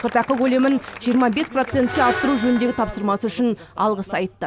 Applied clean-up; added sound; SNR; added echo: none; Screech; 10 dB; none.